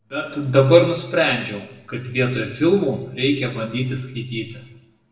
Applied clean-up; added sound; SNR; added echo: none; none; none; reverberation time 1.0 s.